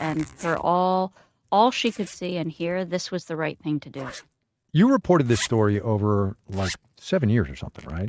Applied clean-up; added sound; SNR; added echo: neural mask model RNNoise.